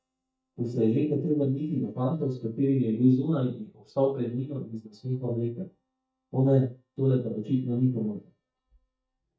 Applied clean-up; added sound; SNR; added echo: neural mask model DeepFilterNet 3.